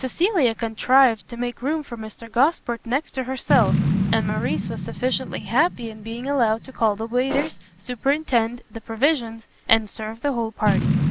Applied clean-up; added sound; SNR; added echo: none; Boom + Fart; 5 dB; none.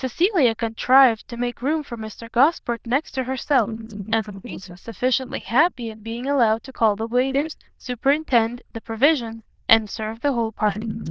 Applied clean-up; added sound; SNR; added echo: neural diffusion model UNIVERSE++.